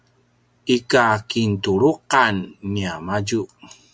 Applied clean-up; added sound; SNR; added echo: none; none; none; none.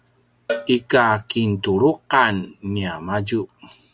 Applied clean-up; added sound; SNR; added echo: none; Cowbell; 14 dB; none.